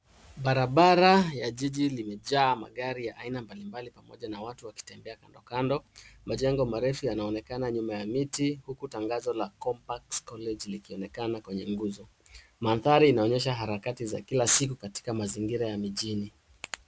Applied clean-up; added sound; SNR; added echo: none; none; none; none.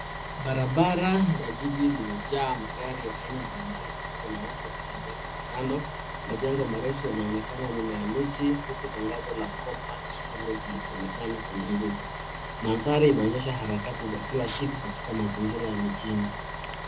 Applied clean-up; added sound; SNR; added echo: none; Bus; 6 dB; reverberation time 0.4 s.